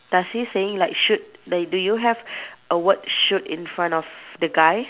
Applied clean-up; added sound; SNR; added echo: none; none; none; none.